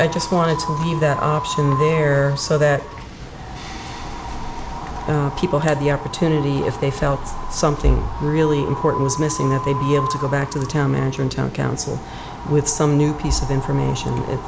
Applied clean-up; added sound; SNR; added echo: none; Wind; 11 dB; none.